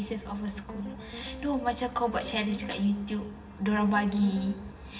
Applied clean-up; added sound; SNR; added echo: none; Guitar; 15 dB; reverberation time 2.1 s.